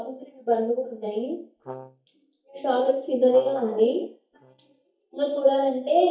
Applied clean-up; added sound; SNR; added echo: neural mask model DeepFilterNet 3.